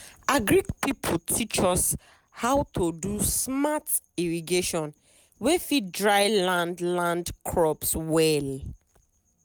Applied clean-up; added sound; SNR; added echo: none; none; none; none.